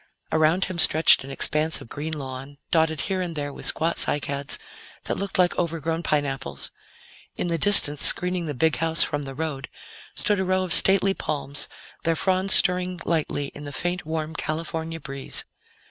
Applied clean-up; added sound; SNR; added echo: none; none; none; none.